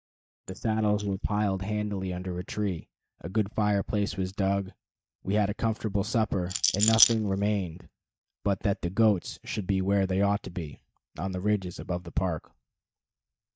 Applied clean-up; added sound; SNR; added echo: neural mask model DeepFilterNet 3.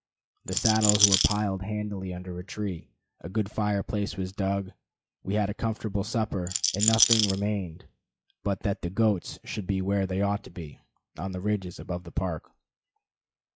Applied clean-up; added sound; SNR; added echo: classical method log-MMSE.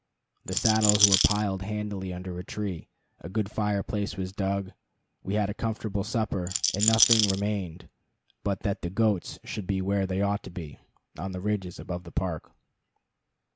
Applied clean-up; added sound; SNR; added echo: none; Rattle; -3 dB; none.